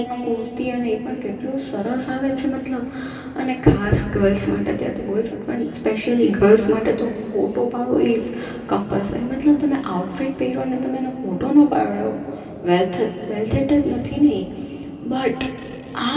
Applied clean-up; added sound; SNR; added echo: none; none; none; reverberation time 2.6 s.